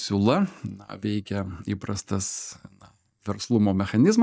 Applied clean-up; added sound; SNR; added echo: neural mask model DeepFilterNet 3.